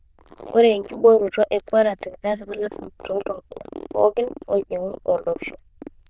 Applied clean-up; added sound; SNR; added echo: neural diffusion model UNIVERSE++.